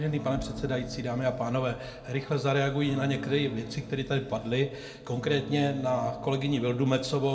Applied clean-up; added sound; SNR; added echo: none; Acoustic guitar / Strum; 14 dB; reverberation time 1.2 s.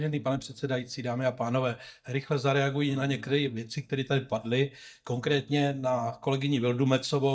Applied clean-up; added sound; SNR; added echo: neural mask model DeepFilterNet 3.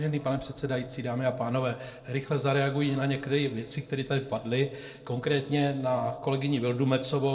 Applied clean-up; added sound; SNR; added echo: neural separator model SepFormer DNS4.